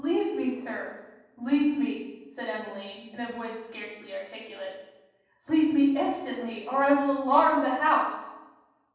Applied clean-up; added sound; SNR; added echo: none; none; none; reverberation time 1.2 s.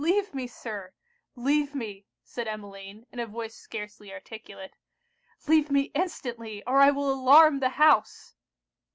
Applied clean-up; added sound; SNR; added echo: none; none; none; none.